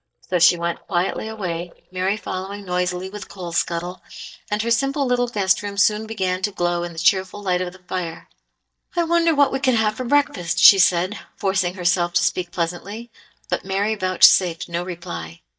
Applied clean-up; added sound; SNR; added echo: neural mask model DeepFilterNet 3.